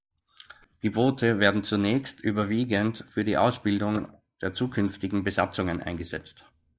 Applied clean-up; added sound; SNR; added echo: neural mask model Resemble Enhance denoiser.